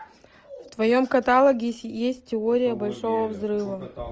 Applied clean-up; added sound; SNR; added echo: none; none; none; none.